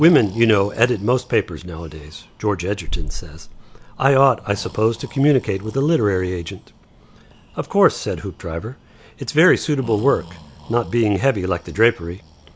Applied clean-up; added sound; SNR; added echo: none; Breathing; 14 dB; none.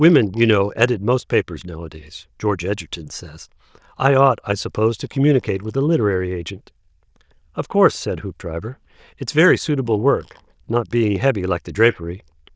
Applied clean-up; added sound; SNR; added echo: neural diffusion model UNIVERSE++.